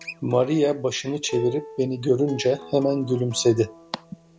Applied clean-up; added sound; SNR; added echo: none; Acoustic guitar; 16 dB; none.